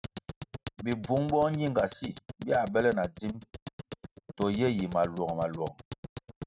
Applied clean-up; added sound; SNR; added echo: neural mask model RNNoise.